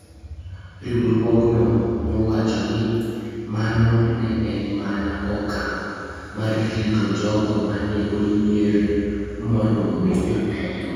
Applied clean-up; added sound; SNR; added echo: none; none; none; reverberation time 2.2 s.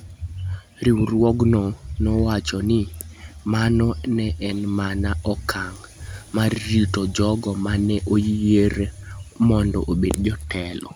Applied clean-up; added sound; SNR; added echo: none; none; none; none.